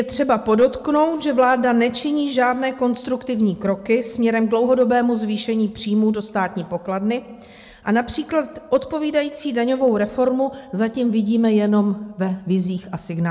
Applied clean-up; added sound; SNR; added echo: none; none; none; reverberation time 1.0 s.